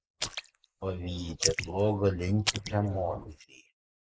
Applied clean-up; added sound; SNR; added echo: neural mask model Resemble Enhance denoiser.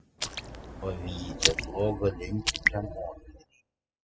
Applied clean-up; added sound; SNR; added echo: classical method spectral subtraction.